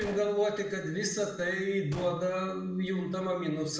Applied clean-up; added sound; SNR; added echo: none; Gunshot, gunfire; 20 dB; reverberation time 0.7 s.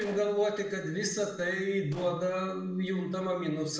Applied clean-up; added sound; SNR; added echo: neural separator model SepFormer DNS4.